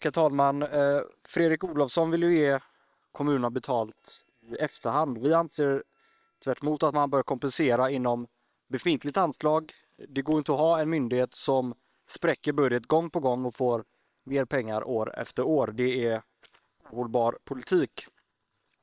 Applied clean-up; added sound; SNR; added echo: neural separator model SepFormer WHAM!.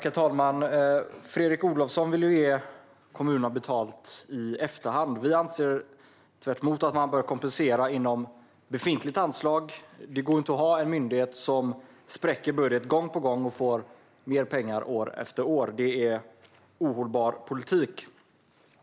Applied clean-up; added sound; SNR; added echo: neural mask model Resemble Enhance denoiser.